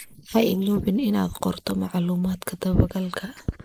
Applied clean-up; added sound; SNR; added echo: neural mask model Resemble Enhance denoiser.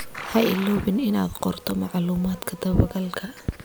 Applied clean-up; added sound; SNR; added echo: none; Livestock, farm animals, working animals; 16 dB; none.